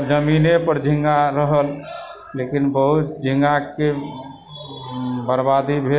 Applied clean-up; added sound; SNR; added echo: none; none; none; none.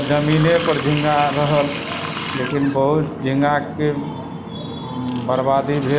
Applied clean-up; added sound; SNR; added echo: none; Water tap, faucet; 8 dB; none.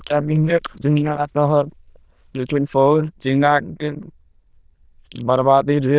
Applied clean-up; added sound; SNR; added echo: neural diffusion model UNIVERSE++.